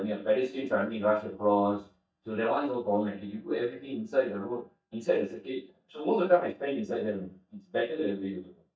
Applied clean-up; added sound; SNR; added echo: neural mask model DeepFilterNet 3.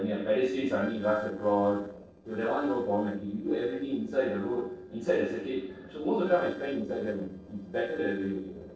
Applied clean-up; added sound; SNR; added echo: neural separator model SepFormer DNS4.